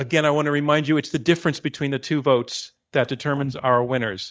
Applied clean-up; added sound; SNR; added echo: neural mask model DeepFilterNet 3.